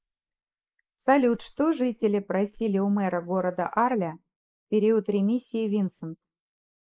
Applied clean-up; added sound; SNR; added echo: neural mask model Resemble Enhance denoiser.